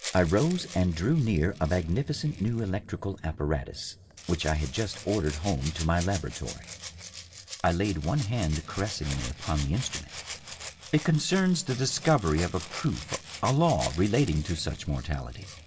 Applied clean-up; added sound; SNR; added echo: none; Rattle (instrument); 14 dB; reverberation time 0.4 s.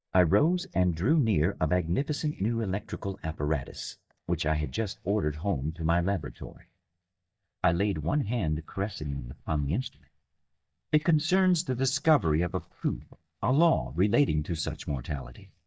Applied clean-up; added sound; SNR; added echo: neural mask model DeepFilterNet 3.